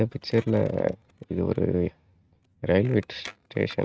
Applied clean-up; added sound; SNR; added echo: neural mask model RNNoise.